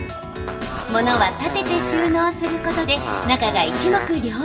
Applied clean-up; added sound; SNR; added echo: none; Fart; 7 dB; reverberation time 1.7 s.